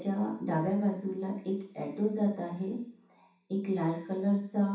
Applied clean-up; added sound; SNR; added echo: none; none; none; reverberation time 0.7 s.